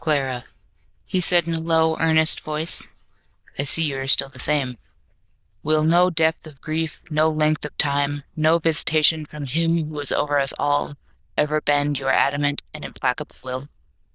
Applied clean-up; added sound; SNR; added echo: neural diffusion model UNIVERSE++.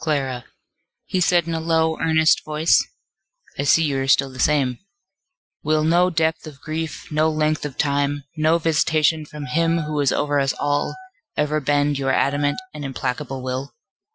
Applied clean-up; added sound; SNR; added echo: classical method Wiener filter.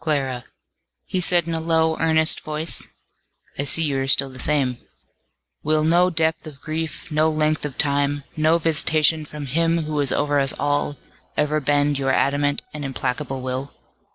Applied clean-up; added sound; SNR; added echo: neural separator model SepFormer DNS4.